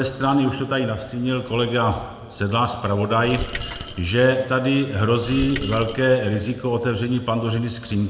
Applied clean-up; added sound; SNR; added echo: none; Coin (dropping); 10 dB; reverberation time 1.7 s.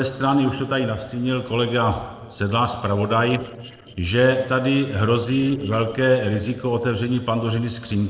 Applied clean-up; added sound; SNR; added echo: neural separator model SepFormer DNS4.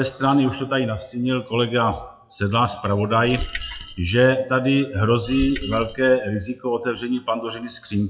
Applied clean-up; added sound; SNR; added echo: classical method WPE with log-MMSE.